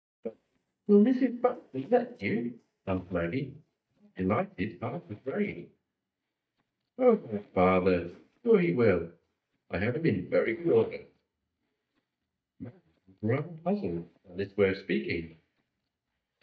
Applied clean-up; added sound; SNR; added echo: neural mask model DeepFilterNet 3.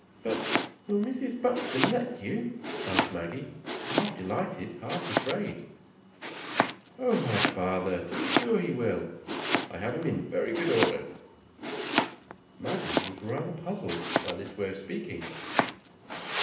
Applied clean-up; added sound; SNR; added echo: none; Domestic sounds, home sounds; 0 dB; reverberation time 0.8 s.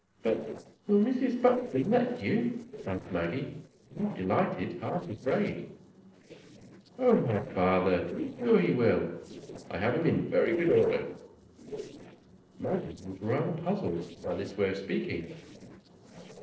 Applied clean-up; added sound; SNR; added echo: neural separator model SepFormer DNS4.